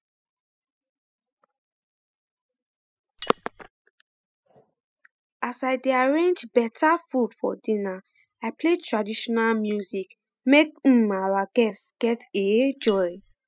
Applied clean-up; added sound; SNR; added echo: classical method spectral subtraction.